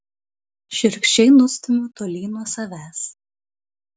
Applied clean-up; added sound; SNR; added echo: none; none; none; none.